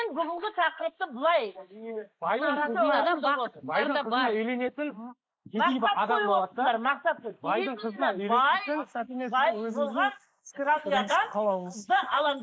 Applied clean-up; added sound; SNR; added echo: neural mask model Resemble Enhance denoiser.